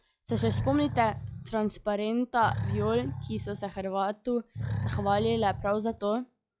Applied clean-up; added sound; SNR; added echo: classical method log-MMSE.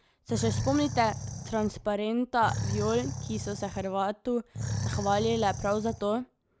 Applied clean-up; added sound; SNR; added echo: none; Animal; 6 dB; none.